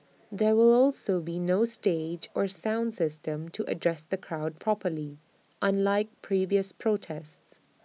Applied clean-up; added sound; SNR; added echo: none; none; none; none.